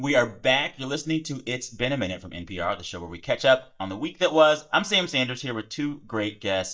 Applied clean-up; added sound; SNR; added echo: neural mask model DeepFilterNet 3.